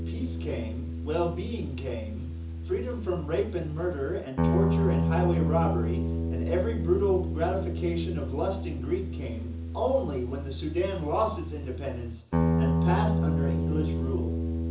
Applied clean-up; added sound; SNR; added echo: none; Guitar; -2 dB; reverberation time 0.6 s.